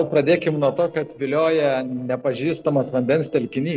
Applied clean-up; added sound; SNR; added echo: neural separator model SepFormer DNS4.